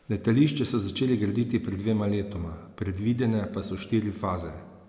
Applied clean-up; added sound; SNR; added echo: none; none; none; none.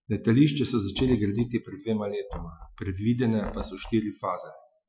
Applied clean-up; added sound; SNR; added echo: classical method Wiener filter.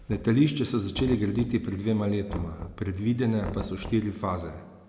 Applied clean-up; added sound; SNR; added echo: none; Knock; 13 dB; none.